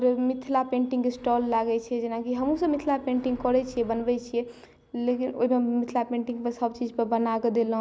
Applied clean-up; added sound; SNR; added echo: none; none; none; none.